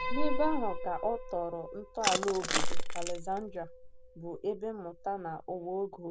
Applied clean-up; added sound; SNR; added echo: none; Piano + Crushing; -3 dB; none.